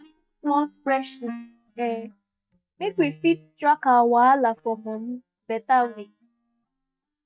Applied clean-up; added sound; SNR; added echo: neural mask model DeepFilterNet 3.